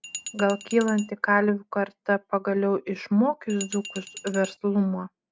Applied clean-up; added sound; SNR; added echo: none; Glass; 13 dB; none.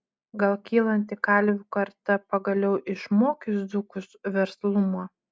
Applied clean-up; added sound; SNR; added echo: none; none; none; none.